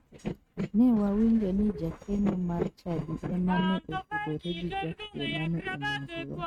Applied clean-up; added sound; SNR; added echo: neural mask model RNNoise.